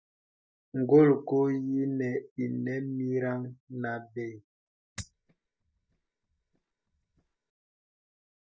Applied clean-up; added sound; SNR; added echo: neural mask model DeepFilterNet 3.